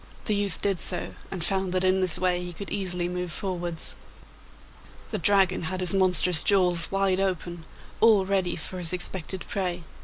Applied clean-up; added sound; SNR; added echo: none; none; none; none.